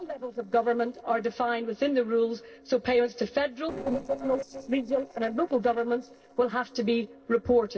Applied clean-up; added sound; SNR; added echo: neural separator model SepFormer DNS4.